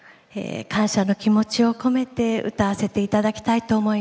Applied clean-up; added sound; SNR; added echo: none; none; none; none.